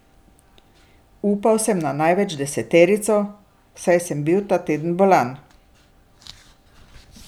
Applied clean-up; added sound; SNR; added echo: none; none; none; none.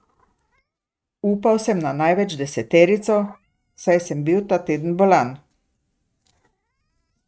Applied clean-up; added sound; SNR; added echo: neural mask model RNNoise.